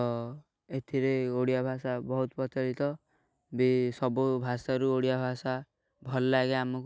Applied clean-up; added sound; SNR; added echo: none; none; none; none.